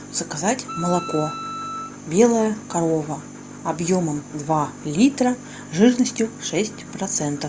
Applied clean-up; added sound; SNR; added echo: none; Wind instrument, woodwind instrument; 10 dB; none.